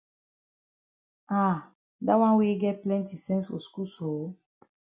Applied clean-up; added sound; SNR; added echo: none; none; none; none.